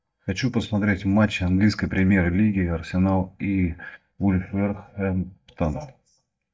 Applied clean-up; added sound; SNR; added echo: neural mask model DeepFilterNet 3.